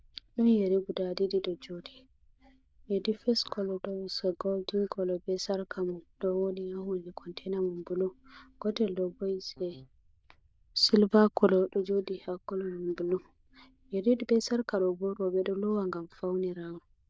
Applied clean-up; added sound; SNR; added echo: neural diffusion model UNIVERSE++.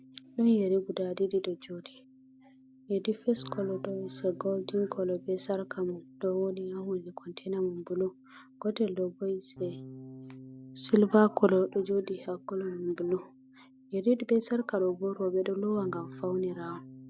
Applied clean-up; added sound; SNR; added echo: none; Bass guitar; 19 dB; none.